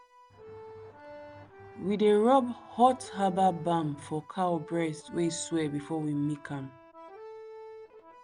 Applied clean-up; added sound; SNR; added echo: none; Accordion; 18 dB; none.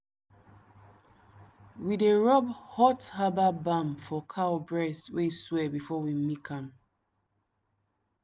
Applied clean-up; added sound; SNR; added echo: none; none; none; none.